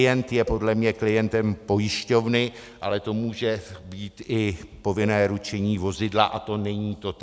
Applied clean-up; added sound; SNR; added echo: none; Cowbell; 19 dB; none.